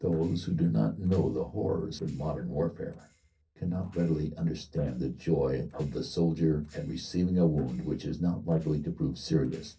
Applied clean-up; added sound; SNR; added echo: neural separator model SepFormer DNS4.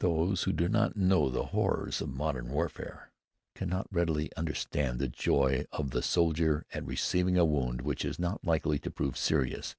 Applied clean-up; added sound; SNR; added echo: none; none; none; none.